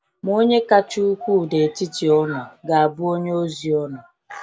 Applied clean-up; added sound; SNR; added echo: none; none; none; none.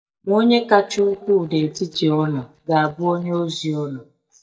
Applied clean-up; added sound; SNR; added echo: neural mask model DeepFilterNet 3.